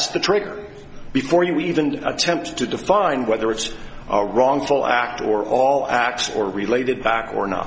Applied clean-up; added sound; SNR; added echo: none; none; none; none.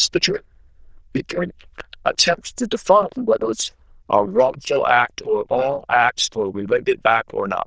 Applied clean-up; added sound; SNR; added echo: neural diffusion model UNIVERSE++.